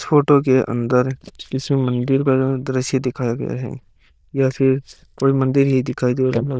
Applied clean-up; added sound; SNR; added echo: neural diffusion model UNIVERSE++.